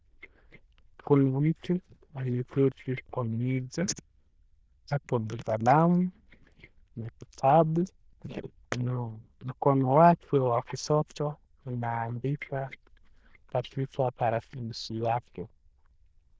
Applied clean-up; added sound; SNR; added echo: neural diffusion model UNIVERSE++.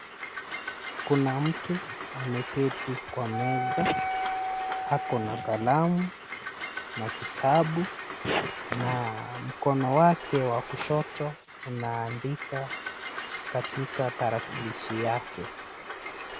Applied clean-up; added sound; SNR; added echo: none; Train + Wind instrument, woodwind instrument; 6 dB; none.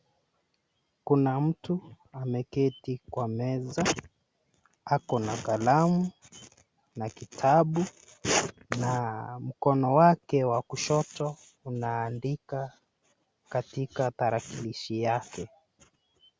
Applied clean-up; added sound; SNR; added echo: none; none; none; none.